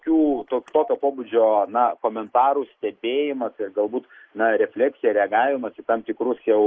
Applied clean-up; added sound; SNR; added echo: neural mask model Resemble Enhance denoiser.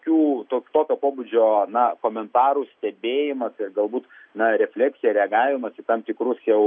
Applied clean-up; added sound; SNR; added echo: none; none; none; none.